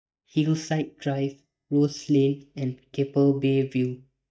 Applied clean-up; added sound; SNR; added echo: neural mask model DeepFilterNet 3.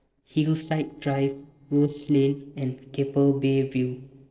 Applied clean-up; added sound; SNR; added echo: neural separator model SepFormer DNS4.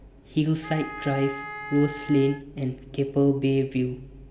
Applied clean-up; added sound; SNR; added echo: none; Wind instrument, woodwind instrument; 12 dB; reverberation time 3.0 s.